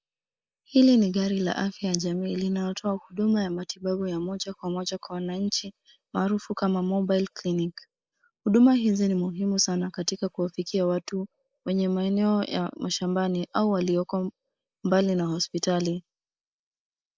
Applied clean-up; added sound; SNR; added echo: neural mask model Resemble Enhance denoiser.